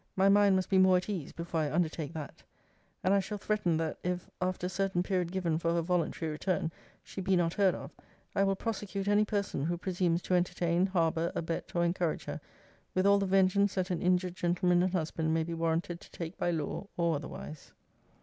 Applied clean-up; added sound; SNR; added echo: none; none; none; none.